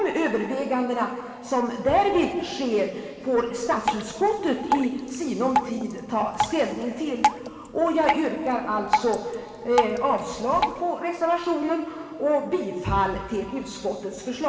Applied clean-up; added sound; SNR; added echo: none; Drip; 7 dB; reverberation time 2.3 s.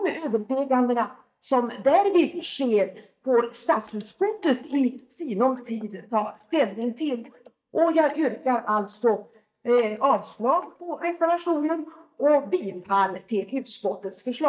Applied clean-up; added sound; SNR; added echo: neural mask model DeepFilterNet 3.